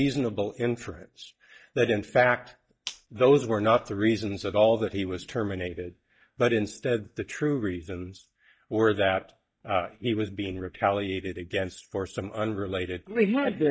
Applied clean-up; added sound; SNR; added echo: neural mask model DeepFilterNet 3.